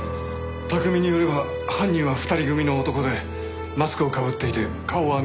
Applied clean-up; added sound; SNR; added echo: none; none; none; none.